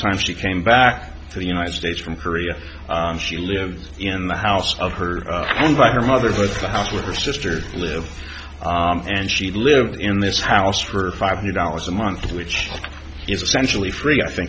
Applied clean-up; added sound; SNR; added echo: none; none; none; none.